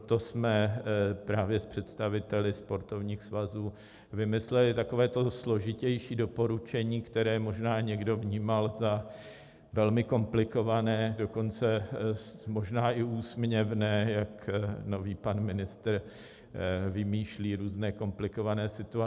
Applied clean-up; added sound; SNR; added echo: none; none; none; none.